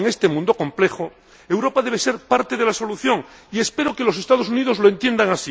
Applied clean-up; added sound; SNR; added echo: none; none; none; none.